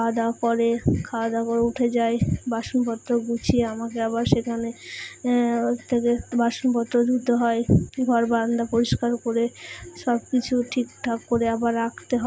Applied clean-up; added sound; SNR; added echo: none; none; none; none.